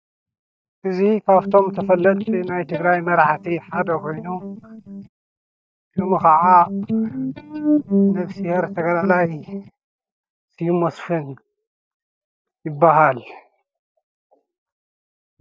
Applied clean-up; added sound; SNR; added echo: neural mask model DeepFilterNet 3.